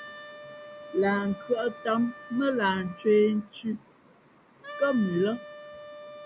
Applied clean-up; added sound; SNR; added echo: none; Wind instrument, woodwind instrument; 16 dB; none.